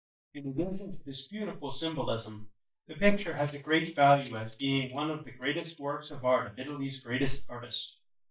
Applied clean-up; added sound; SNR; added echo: neural mask model DeepFilterNet 3.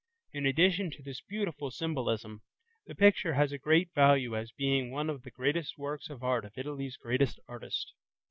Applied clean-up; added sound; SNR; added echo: none; none; none; none.